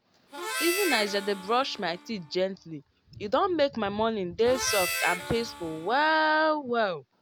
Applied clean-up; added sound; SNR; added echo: none; Harmonica; 8 dB; none.